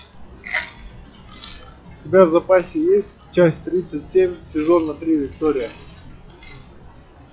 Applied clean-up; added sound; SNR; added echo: classical method log-MMSE.